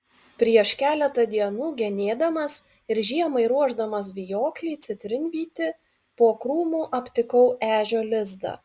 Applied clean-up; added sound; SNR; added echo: none; none; none; none.